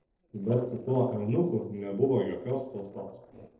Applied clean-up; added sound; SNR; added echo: neural separator model SepFormer DNS4.